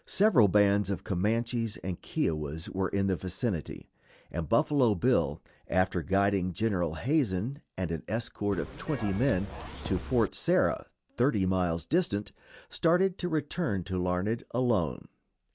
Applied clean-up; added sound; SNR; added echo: none; Zipper (clothing) / Telephone; 11 dB; none.